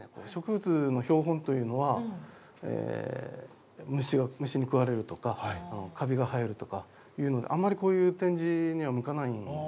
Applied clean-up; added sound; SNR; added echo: none; none; none; none.